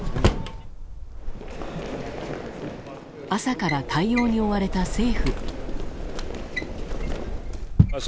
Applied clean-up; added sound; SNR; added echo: none; Drawer open or close + Bird; -1 dB; none.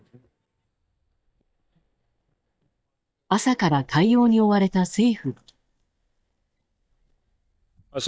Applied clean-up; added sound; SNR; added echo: neural mask model DeepFilterNet 3.